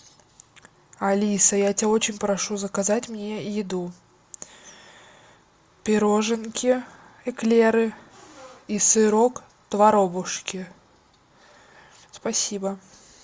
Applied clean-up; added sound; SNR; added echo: none; none; none; none.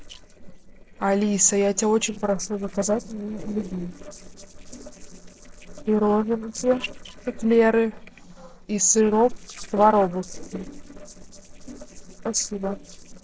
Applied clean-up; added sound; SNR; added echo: neural separator model SepFormer DNS4.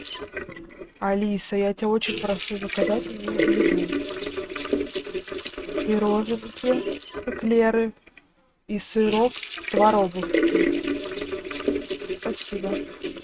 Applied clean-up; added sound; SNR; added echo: neural mask model RNNoise.